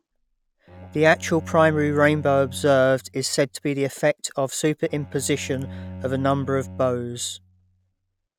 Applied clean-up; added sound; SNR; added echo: none; Bowed string instrument; 16 dB; none.